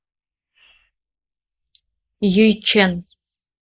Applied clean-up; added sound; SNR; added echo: neural mask model Resemble Enhance denoiser.